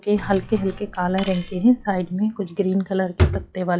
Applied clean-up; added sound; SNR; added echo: classical method log-MMSE.